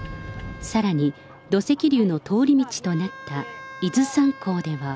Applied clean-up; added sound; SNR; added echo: none; Wind instrument, woodwind instrument; 20 dB; none.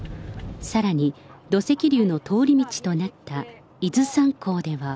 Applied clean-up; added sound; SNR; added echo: none; none; none; none.